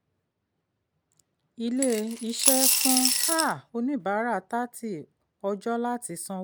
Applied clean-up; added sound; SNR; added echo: none; Coin (dropping) / Glass; -5 dB; none.